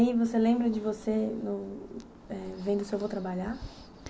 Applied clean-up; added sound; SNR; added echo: none; none; none; none.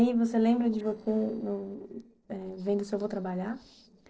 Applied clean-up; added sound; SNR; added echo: neural separator model SepFormer DNS4.